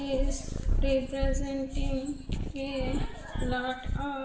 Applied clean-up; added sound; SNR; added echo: none; Purr; -2 dB; reverberation time 0.8 s.